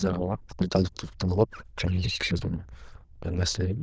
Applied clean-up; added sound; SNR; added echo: neural diffusion model UNIVERSE++.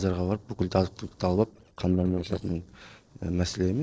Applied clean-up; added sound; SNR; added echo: neural separator model SepFormer DNS4.